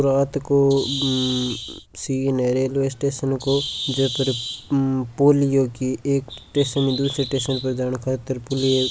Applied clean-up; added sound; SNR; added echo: none; Bird; 11 dB; none.